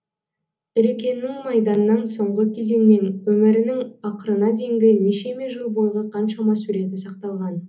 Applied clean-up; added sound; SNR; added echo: none; none; none; reverberation time 0.4 s.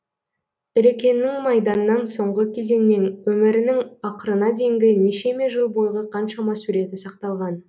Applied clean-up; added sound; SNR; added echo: none; none; none; none.